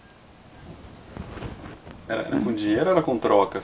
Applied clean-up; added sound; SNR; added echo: none; none; none; none.